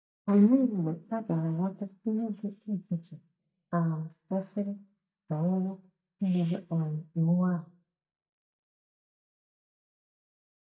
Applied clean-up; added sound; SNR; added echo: neural mask model DeepFilterNet 3.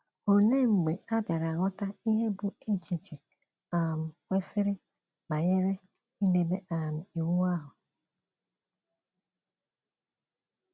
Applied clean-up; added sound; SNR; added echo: none; none; none; none.